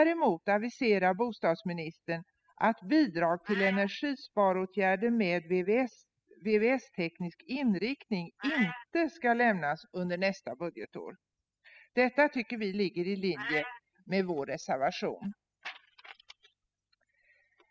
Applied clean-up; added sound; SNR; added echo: classical method spectral subtraction.